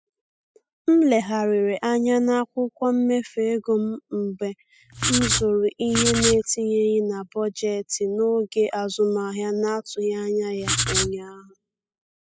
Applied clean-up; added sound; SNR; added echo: classical method spectral subtraction.